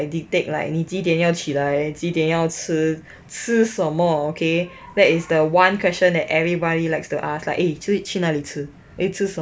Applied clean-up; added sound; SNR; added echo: none; none; none; none.